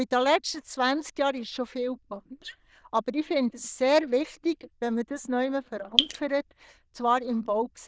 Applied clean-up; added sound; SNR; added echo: neural diffusion model UNIVERSE++.